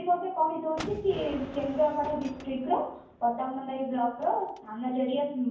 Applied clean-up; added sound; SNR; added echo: none; Gunshot, gunfire; 16 dB; reverberation time 0.9 s.